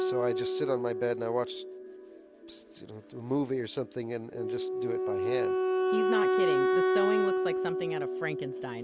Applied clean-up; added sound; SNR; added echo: none; Wind instrument, woodwind instrument; -5 dB; none.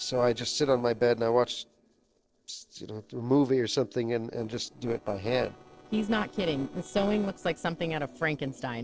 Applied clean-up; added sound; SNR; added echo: neural separator model SepFormer DNS4.